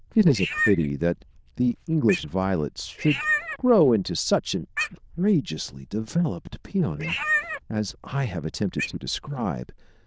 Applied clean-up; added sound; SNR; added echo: neural diffusion model UNIVERSE++.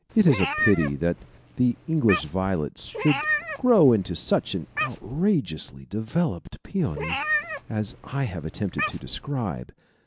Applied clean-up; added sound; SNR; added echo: none; Meow; 7 dB; none.